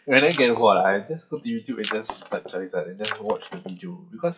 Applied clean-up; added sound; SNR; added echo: classical method WPE with log-MMSE.